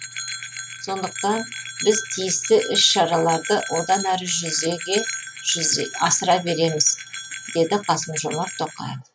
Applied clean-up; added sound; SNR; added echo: none; Bell; 10 dB; none.